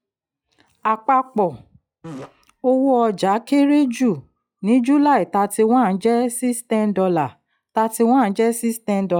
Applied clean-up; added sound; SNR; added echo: classical method log-MMSE.